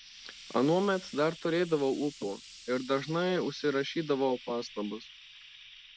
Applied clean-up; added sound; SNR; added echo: none; Frying (food); 18 dB; none.